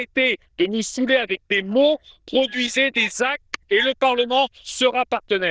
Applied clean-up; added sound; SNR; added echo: neural diffusion model UNIVERSE++.